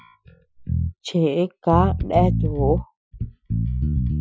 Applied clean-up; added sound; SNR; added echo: classical method Wiener filter.